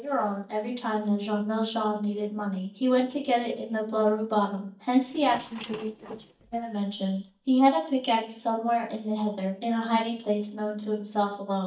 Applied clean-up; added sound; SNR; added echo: neural mask model DeepFilterNet 3.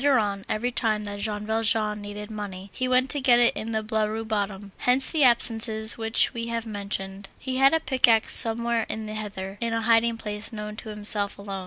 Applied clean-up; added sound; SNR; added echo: none; none; none; none.